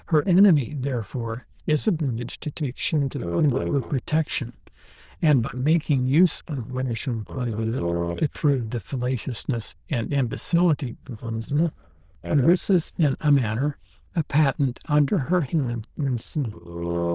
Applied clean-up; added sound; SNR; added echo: neural diffusion model UNIVERSE++.